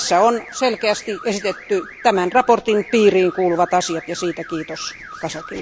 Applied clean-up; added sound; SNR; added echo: none; Alarm / Car; 17 dB; none.